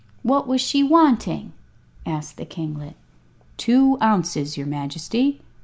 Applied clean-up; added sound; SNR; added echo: none; none; none; none.